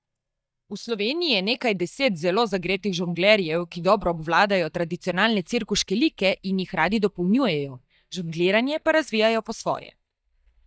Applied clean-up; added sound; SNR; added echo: neural mask model DeepFilterNet 3.